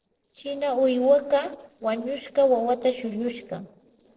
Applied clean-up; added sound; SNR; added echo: neural separator model SepFormer DNS4.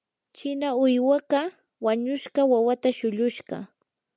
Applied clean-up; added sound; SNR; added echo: none; none; none; none.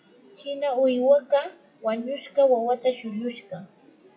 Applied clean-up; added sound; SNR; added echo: classical method WPE with log-MMSE.